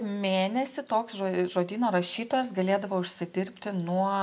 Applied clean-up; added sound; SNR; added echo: none; none; none; none.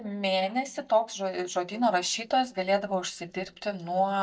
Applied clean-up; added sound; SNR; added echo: neural mask model DeepFilterNet 3.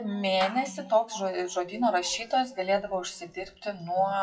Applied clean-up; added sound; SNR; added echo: classical method WPE with log-MMSE.